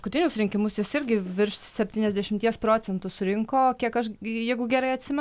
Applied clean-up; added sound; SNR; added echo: none; none; none; none.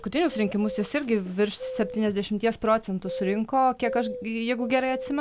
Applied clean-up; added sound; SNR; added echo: none; Bird vocalization, bird call, bird song; 12 dB; none.